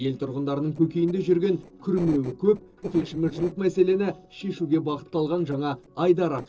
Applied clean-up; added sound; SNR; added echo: neural separator model SepFormer DNS4.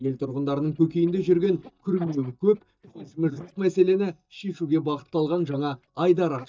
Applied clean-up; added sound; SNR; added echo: neural mask model DeepFilterNet 3.